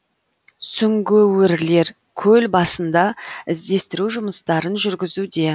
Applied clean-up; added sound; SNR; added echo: none; none; none; none.